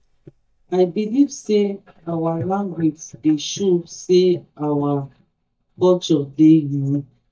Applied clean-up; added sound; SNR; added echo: neural mask model DeepFilterNet 3.